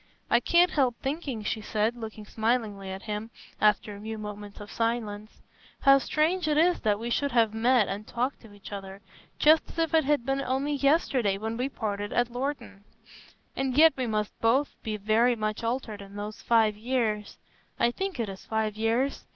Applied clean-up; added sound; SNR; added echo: none; none; none; none.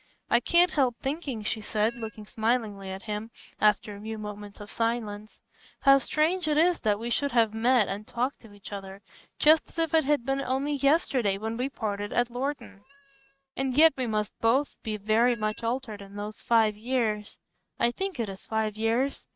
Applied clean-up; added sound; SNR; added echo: neural mask model RNNoise.